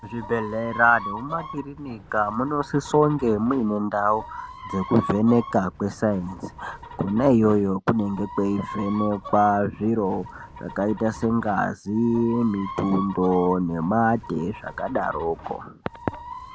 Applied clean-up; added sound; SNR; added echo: none; Chicken, rooster; 15 dB; none.